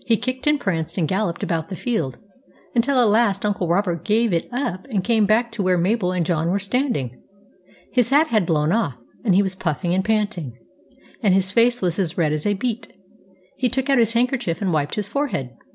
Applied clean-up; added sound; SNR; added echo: none; none; none; none.